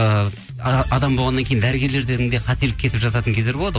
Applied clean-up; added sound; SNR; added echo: none; none; none; none.